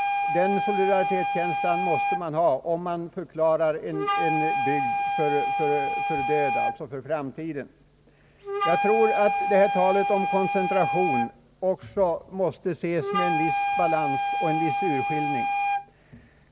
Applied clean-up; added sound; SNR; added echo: none; Wind instrument, woodwind instrument; 0 dB; none.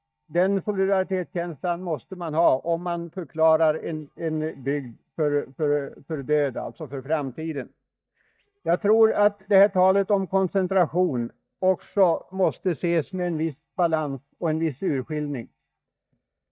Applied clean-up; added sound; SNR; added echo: neural mask model DeepFilterNet 3.